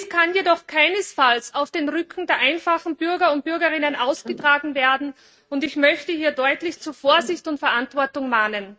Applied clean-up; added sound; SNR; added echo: neural mask model RNNoise.